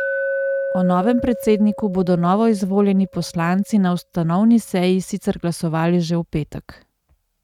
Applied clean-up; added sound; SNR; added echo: neural mask model RNNoise.